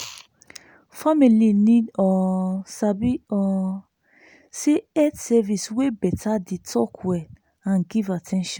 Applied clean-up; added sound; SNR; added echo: none; none; none; none.